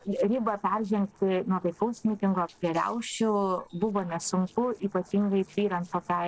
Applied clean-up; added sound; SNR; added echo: neural separator model SepFormer DNS4.